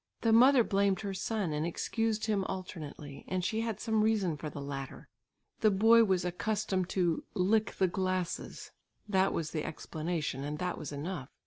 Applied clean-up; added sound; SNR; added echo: none; none; none; none.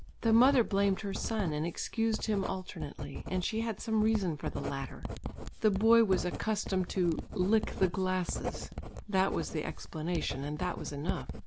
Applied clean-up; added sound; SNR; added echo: none; Writing; 8 dB; none.